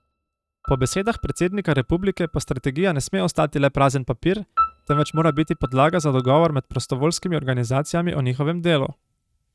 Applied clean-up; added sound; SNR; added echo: neural mask model RNNoise.